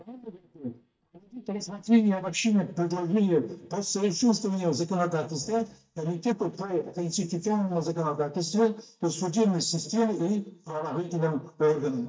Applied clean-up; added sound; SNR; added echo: neural mask model DeepFilterNet 3.